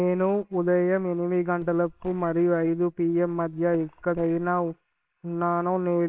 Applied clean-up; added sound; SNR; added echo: neural separator model SepFormer WHAMR!.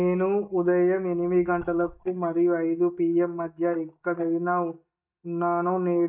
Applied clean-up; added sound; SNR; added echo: neural mask model DeepFilterNet 3.